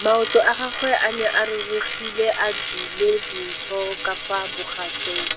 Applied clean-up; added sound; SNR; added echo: none; Coin (dropping); 6 dB; none.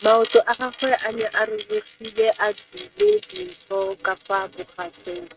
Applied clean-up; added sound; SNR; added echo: neural mask model RNNoise.